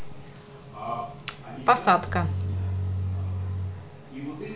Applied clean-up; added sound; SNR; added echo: none; Bowed string instrument; 0 dB; none.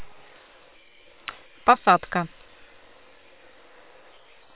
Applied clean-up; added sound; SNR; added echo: neural separator model SepFormer WHAM!.